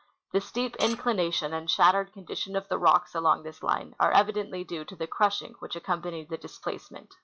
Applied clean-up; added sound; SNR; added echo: classical method log-MMSE.